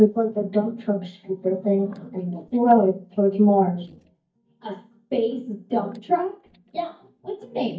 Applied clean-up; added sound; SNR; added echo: neural mask model DeepFilterNet 3.